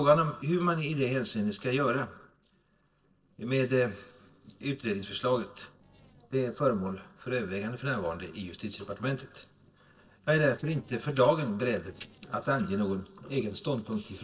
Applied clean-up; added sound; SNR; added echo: neural separator model SepFormer DNS4.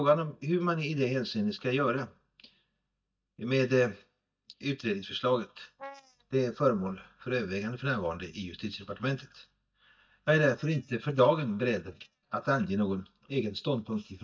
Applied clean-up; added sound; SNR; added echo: neural mask model DeepFilterNet 3.